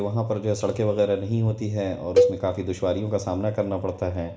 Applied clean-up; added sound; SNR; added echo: none; Cowbell; 0 dB; reverberation time 2.0 s.